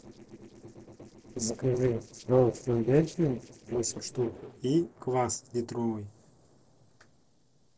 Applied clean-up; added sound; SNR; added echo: neural separator model SepFormer DNS4.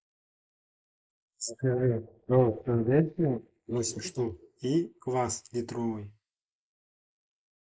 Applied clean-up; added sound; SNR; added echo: neural mask model Resemble Enhance denoiser.